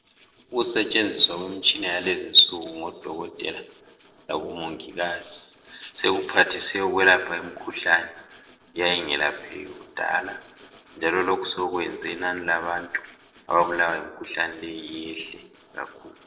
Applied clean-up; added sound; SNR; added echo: neural separator model SepFormer DNS4.